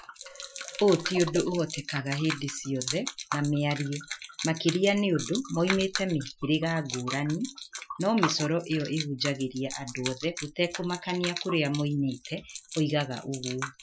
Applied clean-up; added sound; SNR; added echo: classical method Wiener filter.